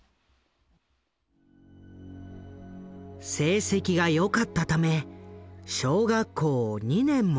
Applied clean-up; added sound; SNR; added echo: none; none; none; none.